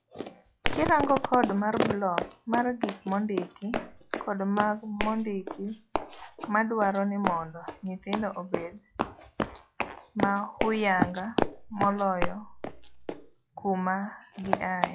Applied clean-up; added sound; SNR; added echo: classical method log-MMSE.